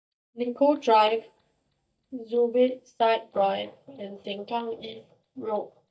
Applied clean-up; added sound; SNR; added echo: neural mask model DeepFilterNet 3.